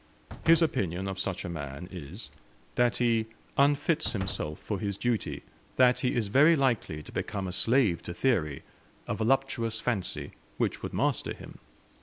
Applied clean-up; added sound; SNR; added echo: none; Slam; 16 dB; none.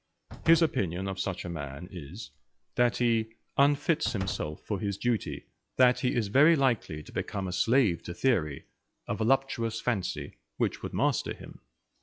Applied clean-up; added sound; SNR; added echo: classical method log-MMSE.